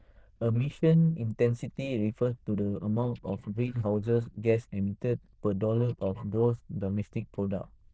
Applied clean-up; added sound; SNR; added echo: neural diffusion model UNIVERSE++.